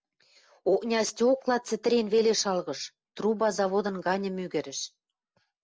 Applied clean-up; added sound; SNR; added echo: none; none; none; none.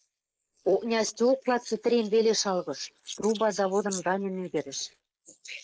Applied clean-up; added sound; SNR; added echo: neural mask model Resemble Enhance denoiser.